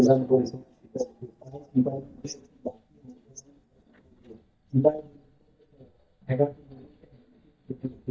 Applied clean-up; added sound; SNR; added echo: neural mask model DeepFilterNet 3.